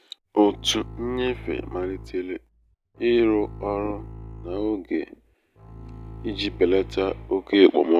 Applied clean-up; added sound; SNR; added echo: none; Bowed string instrument; 16 dB; none.